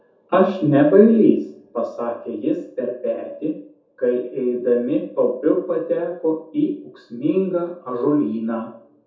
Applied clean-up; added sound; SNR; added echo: none; none; none; reverberation time 0.5 s.